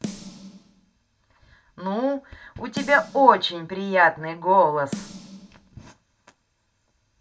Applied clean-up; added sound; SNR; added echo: none; Snare drum; 16 dB; reverberation time 0.2 s.